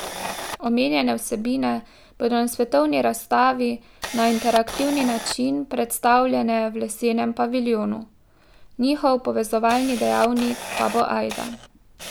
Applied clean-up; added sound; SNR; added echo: none; Camera; 14 dB; none.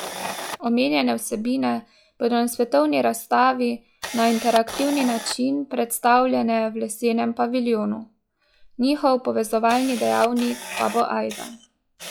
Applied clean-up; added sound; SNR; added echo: classical method log-MMSE.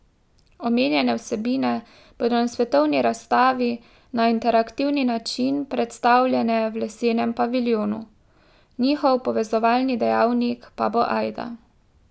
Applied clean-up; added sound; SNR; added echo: none; none; none; none.